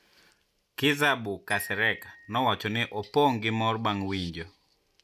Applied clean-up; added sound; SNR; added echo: none; Glockenspiel; 20 dB; none.